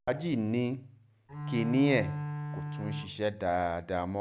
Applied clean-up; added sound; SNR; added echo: none; Bowed string instrument; 5 dB; none.